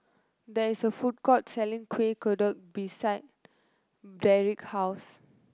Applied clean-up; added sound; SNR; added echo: none; none; none; none.